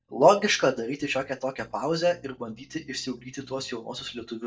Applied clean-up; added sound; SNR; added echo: neural mask model DeepFilterNet 3.